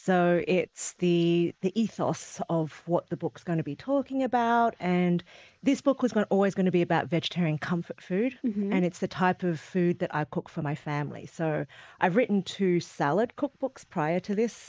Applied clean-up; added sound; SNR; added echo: neural mask model Resemble Enhance denoiser.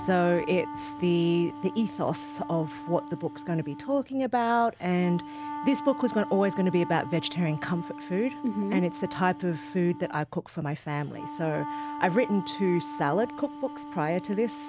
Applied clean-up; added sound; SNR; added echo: none; Wind instrument, woodwind instrument; 11 dB; none.